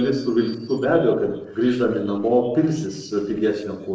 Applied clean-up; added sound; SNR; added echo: neural separator model SepFormer DNS4.